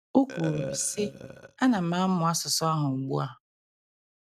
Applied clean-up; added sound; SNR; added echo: neural mask model RNNoise.